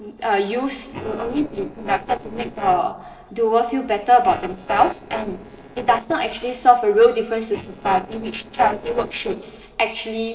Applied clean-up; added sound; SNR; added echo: neural separator model SepFormer DNS4.